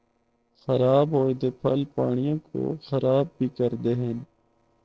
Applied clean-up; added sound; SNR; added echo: neural separator model SepFormer DNS4.